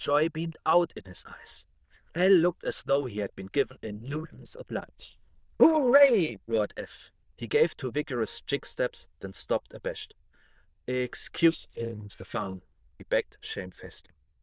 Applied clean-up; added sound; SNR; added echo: neural diffusion model UNIVERSE++.